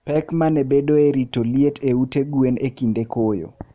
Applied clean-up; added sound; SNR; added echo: none; none; none; none.